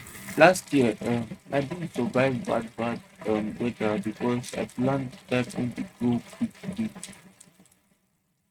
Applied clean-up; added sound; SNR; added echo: neural mask model RNNoise.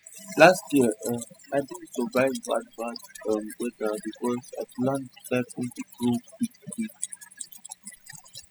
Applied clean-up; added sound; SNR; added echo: classical method spectral subtraction.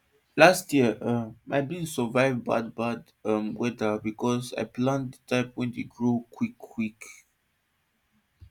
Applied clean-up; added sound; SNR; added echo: none; none; none; none.